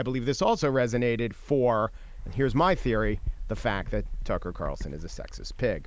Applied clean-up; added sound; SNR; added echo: none; Bird; 8 dB; none.